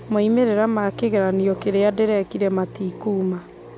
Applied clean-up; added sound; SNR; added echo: none; none; none; none.